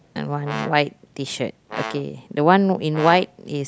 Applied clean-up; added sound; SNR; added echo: none; Brass instrument; 13 dB; none.